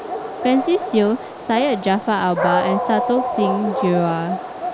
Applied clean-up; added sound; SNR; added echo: none; Dog; 4 dB; none.